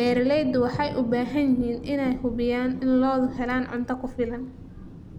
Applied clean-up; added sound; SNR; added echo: none; Thunder; 13 dB; none.